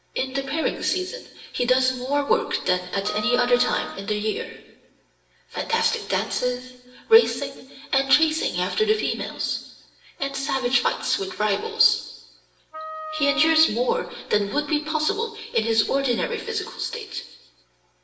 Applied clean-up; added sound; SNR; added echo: none; Wind instrument, woodwind instrument; 11 dB; reverberation time 1.1 s.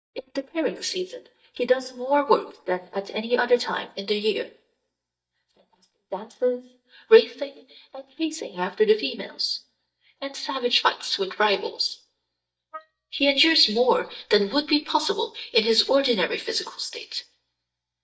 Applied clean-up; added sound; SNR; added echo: neural mask model DeepFilterNet 3.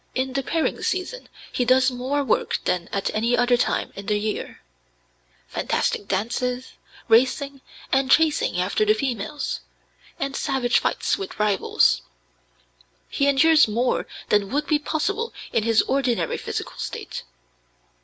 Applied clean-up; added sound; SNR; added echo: none; none; none; none.